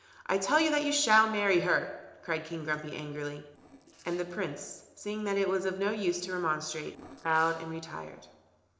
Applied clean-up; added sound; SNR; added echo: neural separator model SepFormer DNS4.